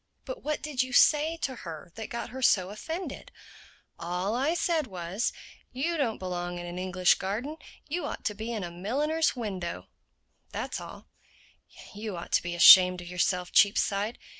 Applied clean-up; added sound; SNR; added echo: none; none; none; none.